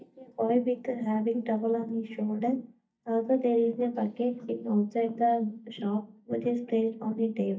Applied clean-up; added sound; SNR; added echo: neural mask model DeepFilterNet 3.